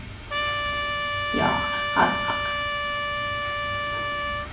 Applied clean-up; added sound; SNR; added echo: none; Trumpet; -3 dB; reverberation time 0.3 s.